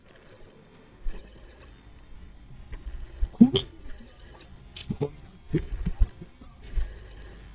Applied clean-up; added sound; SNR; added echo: neural mask model DeepFilterNet 3.